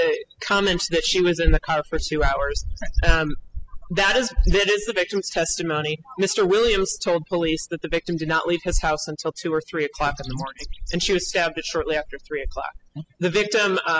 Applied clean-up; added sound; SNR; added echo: classical method spectral subtraction.